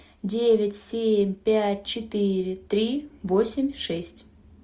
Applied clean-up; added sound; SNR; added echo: none; none; none; none.